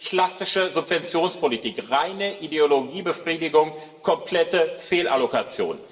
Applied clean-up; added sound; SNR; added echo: none; none; none; reverberation time 2.2 s.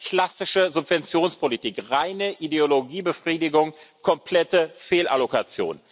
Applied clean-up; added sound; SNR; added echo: none; none; none; none.